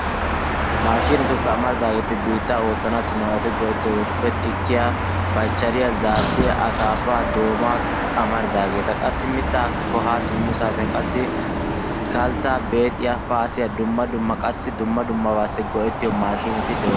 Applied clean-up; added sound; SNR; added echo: none; Car passing by / Traffic noise, roadway noise / Engine; 0 dB; none.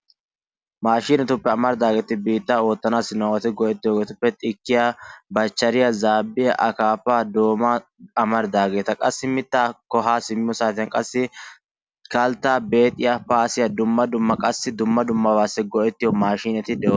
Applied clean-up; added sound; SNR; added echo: none; none; none; none.